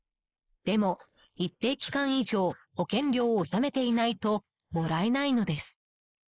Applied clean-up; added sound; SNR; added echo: neural mask model Resemble Enhance denoiser.